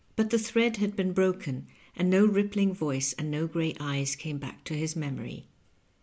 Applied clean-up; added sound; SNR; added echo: none; none; none; none.